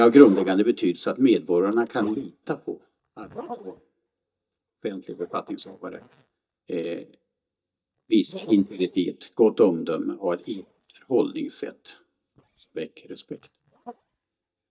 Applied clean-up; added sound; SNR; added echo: neural mask model DeepFilterNet 3.